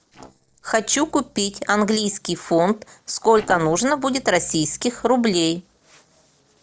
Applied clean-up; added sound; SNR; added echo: neural separator model SepFormer DNS4.